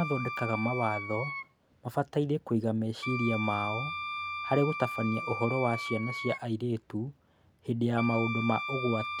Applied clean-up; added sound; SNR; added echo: none; Wind instrument, woodwind instrument; 7 dB; none.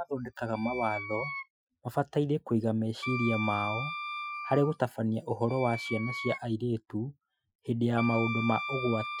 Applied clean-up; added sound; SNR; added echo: classical method Wiener filter.